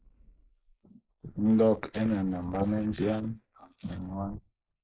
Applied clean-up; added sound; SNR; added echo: neural mask model Resemble Enhance denoiser.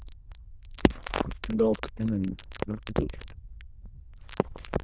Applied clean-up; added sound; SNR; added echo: neural diffusion model UNIVERSE++.